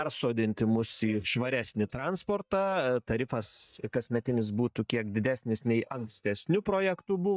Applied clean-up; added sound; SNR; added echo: neural mask model DeepFilterNet 3.